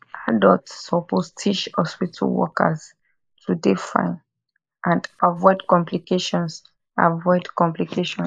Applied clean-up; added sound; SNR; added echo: neural mask model Resemble Enhance denoiser.